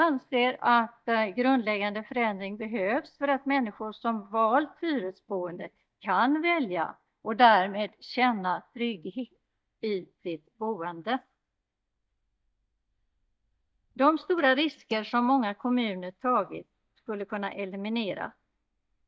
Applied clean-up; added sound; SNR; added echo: neural mask model DeepFilterNet 3.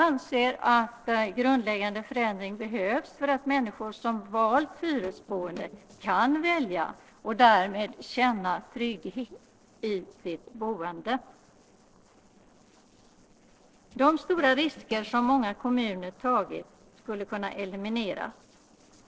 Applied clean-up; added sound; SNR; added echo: neural separator model SepFormer DNS4.